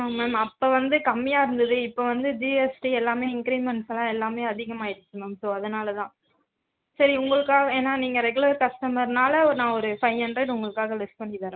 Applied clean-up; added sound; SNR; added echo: none; none; none; none.